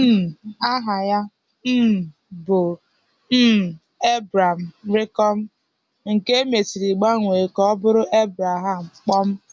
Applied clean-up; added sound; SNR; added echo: none; none; none; none.